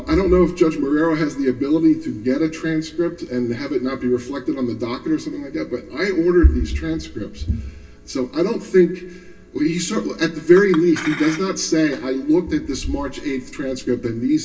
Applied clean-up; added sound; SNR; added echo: none; Chink, clink; 15 dB; reverberation time 0.2 s.